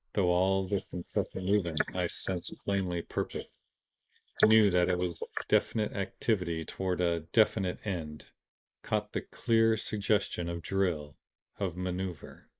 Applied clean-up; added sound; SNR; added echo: neural mask model Resemble Enhance denoiser.